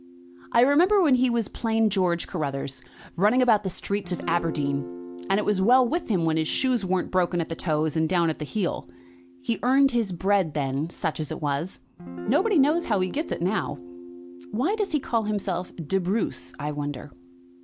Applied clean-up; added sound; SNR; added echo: none; Guitar; 16 dB; none.